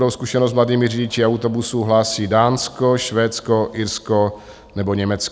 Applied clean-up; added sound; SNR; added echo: none; none; none; none.